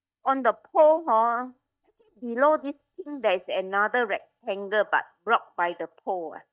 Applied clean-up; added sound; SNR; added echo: neural mask model DeepFilterNet 3.